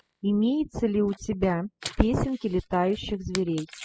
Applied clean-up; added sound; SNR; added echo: classical method spectral subtraction.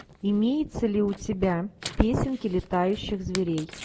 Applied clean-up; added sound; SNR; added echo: none; Tearing; 18 dB; none.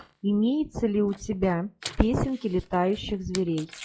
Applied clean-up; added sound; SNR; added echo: classical method log-MMSE.